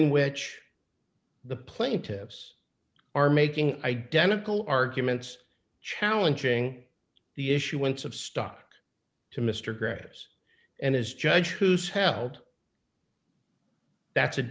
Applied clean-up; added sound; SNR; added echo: none; none; none; none.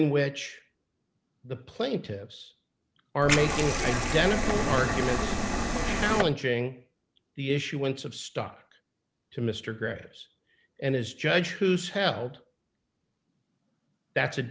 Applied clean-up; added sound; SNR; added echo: none; Liquid; -3 dB; none.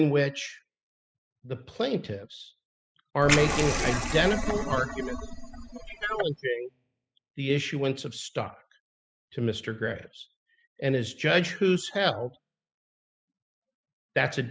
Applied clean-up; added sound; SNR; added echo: classical method spectral subtraction.